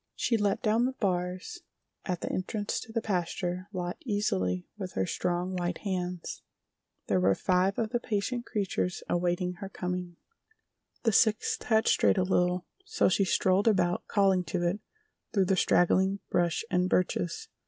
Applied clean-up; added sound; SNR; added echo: none; none; none; none.